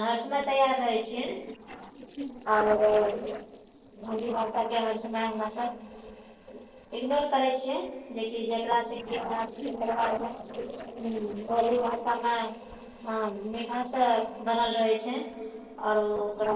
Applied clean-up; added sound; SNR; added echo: neural separator model SepFormer DNS4.